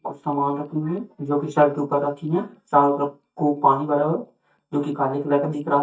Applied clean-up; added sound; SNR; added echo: neural mask model DeepFilterNet 3.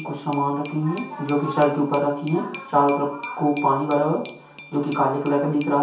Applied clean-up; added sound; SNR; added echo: none; Glass; 18 dB; reverberation time 0.6 s.